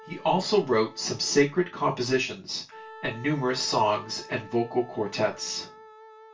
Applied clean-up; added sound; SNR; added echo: none; Wind instrument, woodwind instrument; 20 dB; reverberation time 0.2 s.